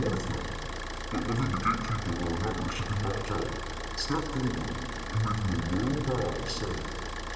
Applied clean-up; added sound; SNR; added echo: none; Idling / Car; 4 dB; reverberation time 2.4 s.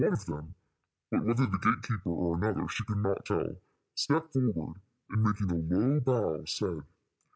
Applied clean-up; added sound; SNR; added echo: none; none; none; none.